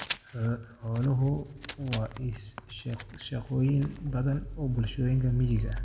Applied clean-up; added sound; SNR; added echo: none; Writing; 15 dB; reverberation time 0.9 s.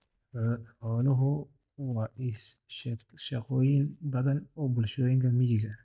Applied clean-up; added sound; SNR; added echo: neural mask model DeepFilterNet 3.